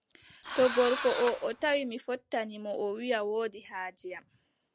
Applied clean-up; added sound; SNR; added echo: none; Engine / Drill; 3 dB; none.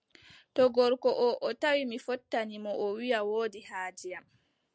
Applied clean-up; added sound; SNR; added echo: none; none; none; none.